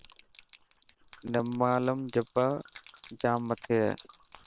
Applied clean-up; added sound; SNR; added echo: neural separator model SepFormer WHAM!.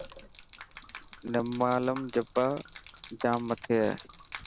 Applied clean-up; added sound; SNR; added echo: none; Gurgling / Liquid; 17 dB; none.